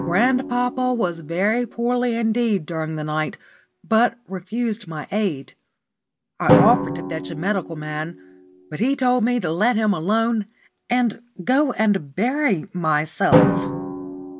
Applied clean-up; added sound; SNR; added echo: none; Drum; 5 dB; none.